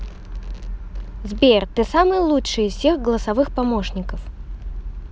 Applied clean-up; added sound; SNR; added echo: none; none; none; none.